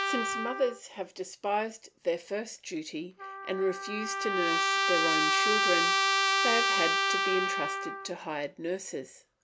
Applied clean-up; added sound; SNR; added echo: none; Trumpet; -4 dB; none.